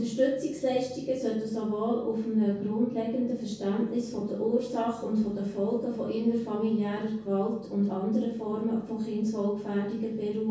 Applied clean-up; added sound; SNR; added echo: none; none; none; reverberation time 0.5 s.